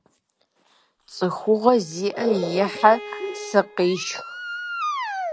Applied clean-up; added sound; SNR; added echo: none; Bowed string instrument; 17 dB; none.